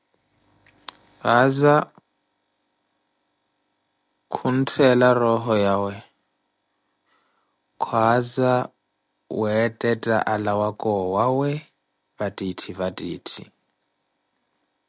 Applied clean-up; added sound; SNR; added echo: none; none; none; none.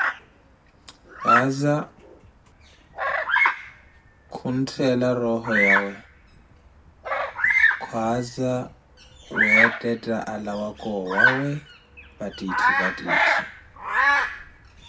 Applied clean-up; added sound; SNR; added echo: none; Bird vocalization, bird call, bird song; -3 dB; reverberation time 0.1 s.